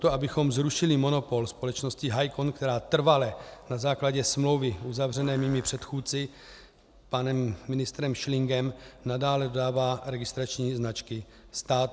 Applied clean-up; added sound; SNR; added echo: none; Fart; 20 dB; none.